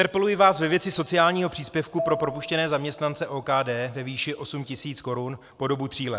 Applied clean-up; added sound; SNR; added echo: none; Marimba, xylophone; 12 dB; none.